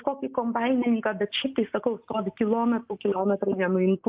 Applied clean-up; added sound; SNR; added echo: neural mask model Resemble Enhance denoiser.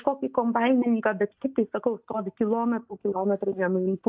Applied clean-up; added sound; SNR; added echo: neural mask model DeepFilterNet 3.